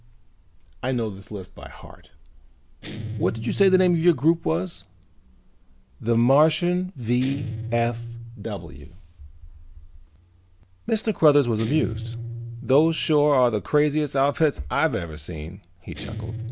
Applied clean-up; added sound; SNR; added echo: none; Guitar; 13 dB; none.